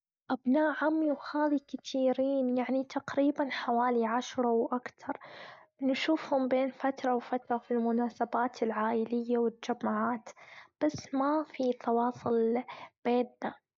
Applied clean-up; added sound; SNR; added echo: neural mask model DeepFilterNet 3.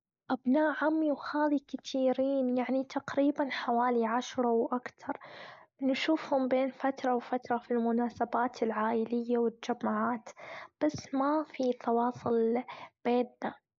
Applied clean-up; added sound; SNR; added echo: neural mask model Resemble Enhance denoiser.